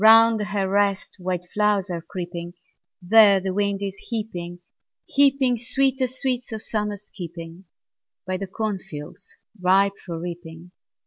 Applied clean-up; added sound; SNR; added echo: none; none; none; none.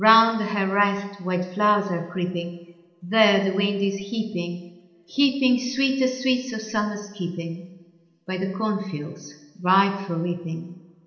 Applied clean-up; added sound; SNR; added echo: none; none; none; reverberation time 0.9 s.